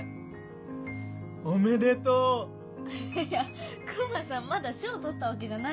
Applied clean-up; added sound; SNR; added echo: none; none; none; none.